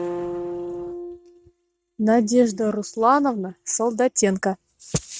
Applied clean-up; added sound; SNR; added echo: neural mask model RNNoise.